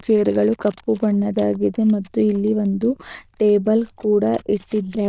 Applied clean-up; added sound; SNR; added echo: neural diffusion model UNIVERSE++.